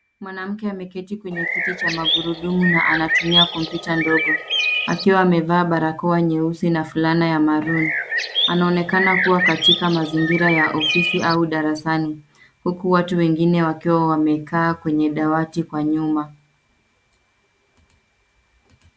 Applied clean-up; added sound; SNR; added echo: none; Bird; 1 dB; none.